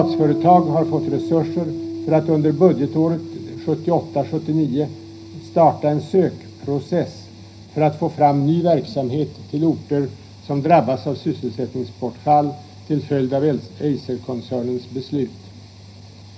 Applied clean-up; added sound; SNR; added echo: none; Piano; 12 dB; reverberation time 0.4 s.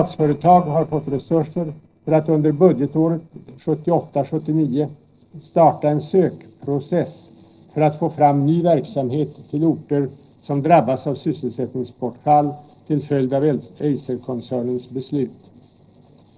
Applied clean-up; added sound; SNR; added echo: neural separator model SepFormer DNS4.